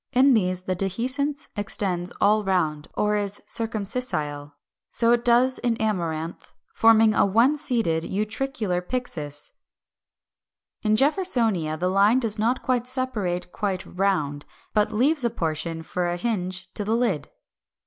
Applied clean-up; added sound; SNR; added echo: none; none; none; none.